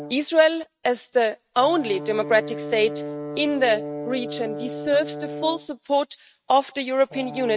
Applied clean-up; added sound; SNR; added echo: neural mask model RNNoise.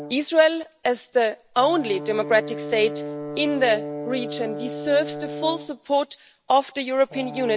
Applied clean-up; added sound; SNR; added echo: none; Brass instrument; 11 dB; none.